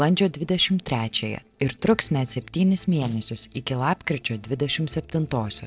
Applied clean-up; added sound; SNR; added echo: neural separator model SepFormer DNS4.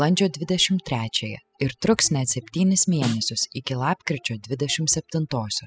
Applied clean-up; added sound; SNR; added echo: classical method spectral subtraction.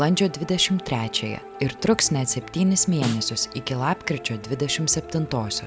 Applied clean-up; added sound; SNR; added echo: none; Snare drum; 12 dB; none.